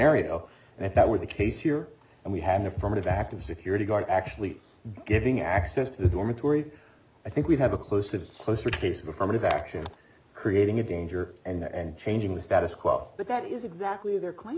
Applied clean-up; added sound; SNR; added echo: none; none; none; none.